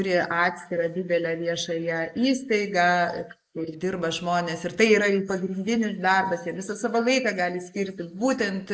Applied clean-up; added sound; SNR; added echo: neural mask model Resemble Enhance denoiser.